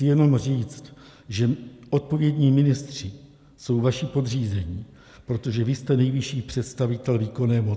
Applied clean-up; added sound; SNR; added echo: none; none; none; none.